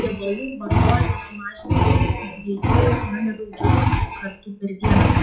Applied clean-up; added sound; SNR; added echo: classical method WPE with log-MMSE.